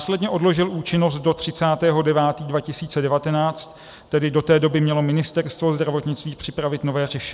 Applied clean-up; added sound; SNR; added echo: none; none; none; none.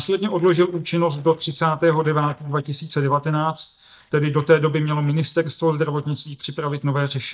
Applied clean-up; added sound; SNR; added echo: neural mask model DeepFilterNet 3.